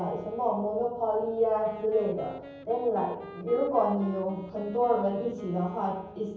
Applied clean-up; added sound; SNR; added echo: none; Wind instrument, woodwind instrument; 17 dB; reverberation time 0.9 s.